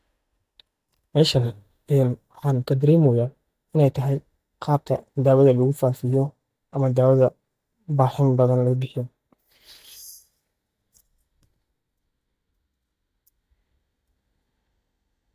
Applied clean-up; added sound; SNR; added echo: neural mask model DeepFilterNet 3.